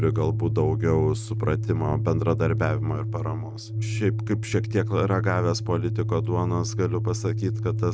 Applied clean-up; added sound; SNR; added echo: neural mask model RNNoise.